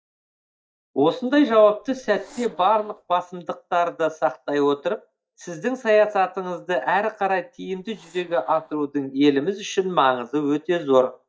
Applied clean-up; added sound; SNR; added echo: neural mask model DeepFilterNet 3.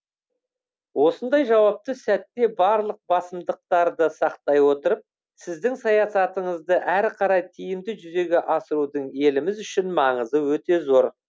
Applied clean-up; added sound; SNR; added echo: none; none; none; none.